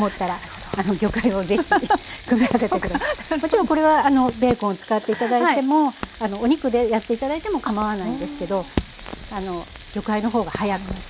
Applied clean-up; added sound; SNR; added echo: none; Crackle; 15 dB; none.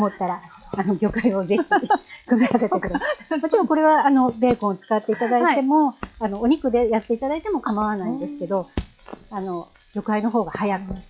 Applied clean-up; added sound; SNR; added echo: classical method log-MMSE.